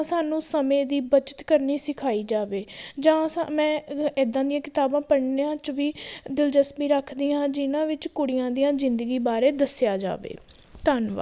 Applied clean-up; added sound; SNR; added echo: none; none; none; none.